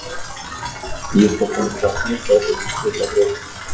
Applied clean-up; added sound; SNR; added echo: classical method WPE with log-MMSE.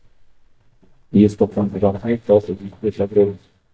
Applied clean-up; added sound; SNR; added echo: neural mask model DeepFilterNet 3.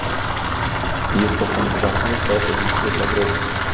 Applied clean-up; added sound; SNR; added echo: none; Bathtub (filling or washing) / Water tap, faucet; -4 dB; reverberation time 1.9 s.